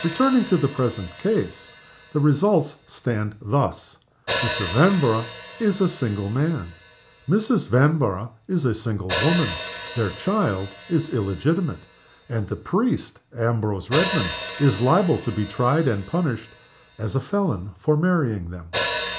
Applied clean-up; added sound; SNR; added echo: none; Hi-hat; 7 dB; none.